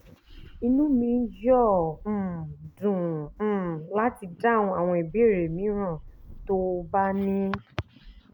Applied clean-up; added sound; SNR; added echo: none; Wind; 20 dB; none.